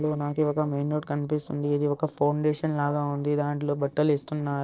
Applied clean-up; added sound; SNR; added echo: neural separator model SepFormer DNS4.